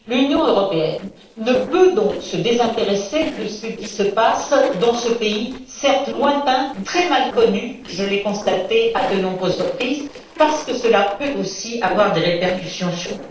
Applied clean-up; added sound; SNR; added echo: neural separator model SepFormer DNS4.